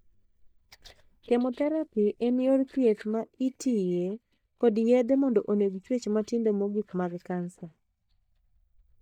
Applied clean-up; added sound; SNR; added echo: neural mask model DeepFilterNet 3.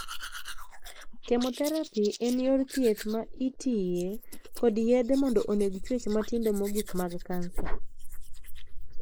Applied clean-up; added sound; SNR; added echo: neural mask model Resemble Enhance denoiser.